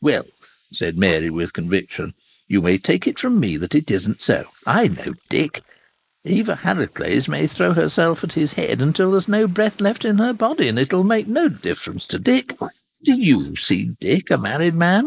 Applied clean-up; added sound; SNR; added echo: neural mask model Resemble Enhance denoiser.